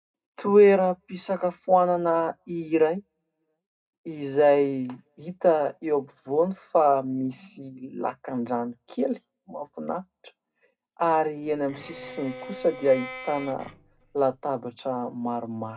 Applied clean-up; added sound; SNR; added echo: none; Bowed string instrument; 15 dB; reverberation time 0.2 s.